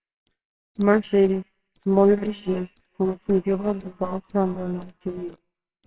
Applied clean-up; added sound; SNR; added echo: neural separator model SepFormer WHAMR!.